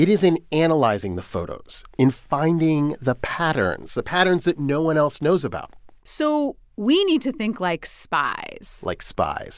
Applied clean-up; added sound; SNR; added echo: none; none; none; none.